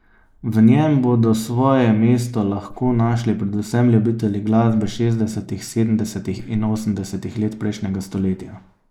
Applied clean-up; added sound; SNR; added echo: neural mask model Resemble Enhance denoiser.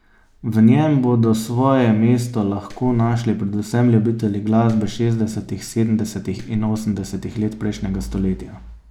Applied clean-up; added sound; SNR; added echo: none; Clapping; 19 dB; none.